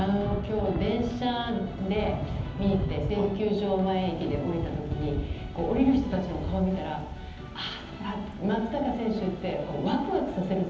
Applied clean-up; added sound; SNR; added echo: none; Thunder / Rain; 7 dB; reverberation time 0.9 s.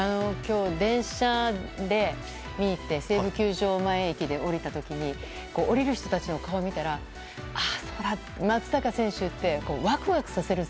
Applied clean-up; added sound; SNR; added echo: none; none; none; none.